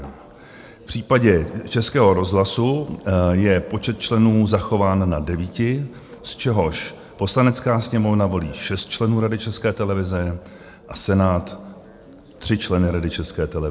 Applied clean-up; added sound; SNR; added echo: none; none; none; none.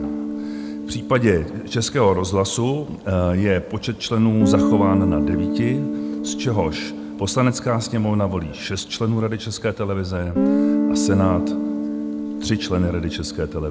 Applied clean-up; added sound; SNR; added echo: none; Guitar; 3 dB; none.